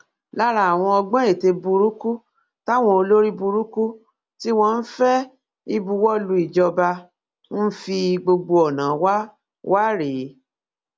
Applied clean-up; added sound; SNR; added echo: none; none; none; none.